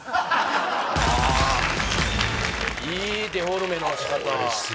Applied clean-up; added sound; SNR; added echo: none; none; none; none.